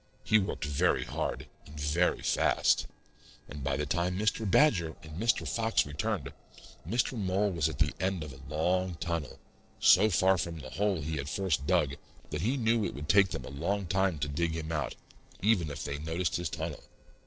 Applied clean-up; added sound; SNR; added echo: neural separator model SepFormer DNS4.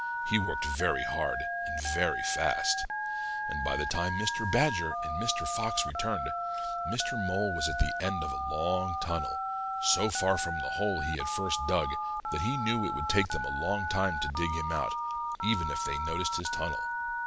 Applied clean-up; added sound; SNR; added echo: none; Telephone; 1 dB; none.